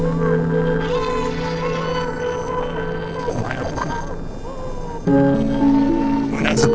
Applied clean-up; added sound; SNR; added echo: neural separator model SepFormer DNS4.